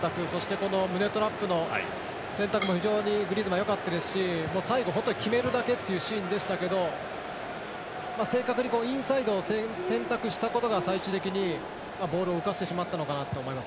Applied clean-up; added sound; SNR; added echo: none; Bird + Drum kit; 13 dB; none.